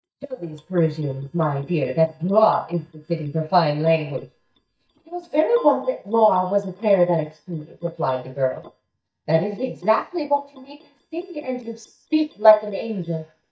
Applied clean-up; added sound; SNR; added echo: neural mask model DeepFilterNet 3.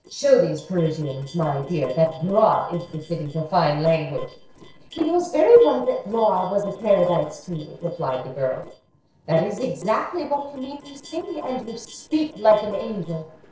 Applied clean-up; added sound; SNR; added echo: neural separator model SepFormer DNS4.